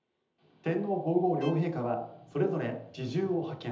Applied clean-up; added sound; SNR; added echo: none; Bowed string instrument; 19 dB; reverberation time 1.2 s.